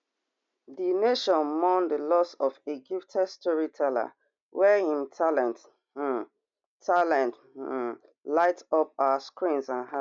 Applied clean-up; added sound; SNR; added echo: none; none; none; none.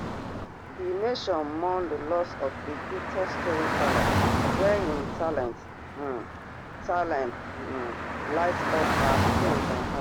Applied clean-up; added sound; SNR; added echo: none; Traffic noise, roadway noise / Car; -1 dB; none.